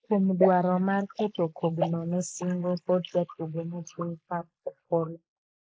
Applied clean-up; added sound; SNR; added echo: neural mask model Resemble Enhance denoiser.